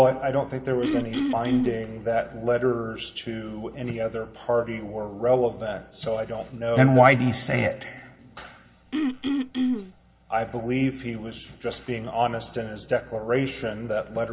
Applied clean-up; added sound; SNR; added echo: none; Cough; 1 dB; reverberation time 0.5 s.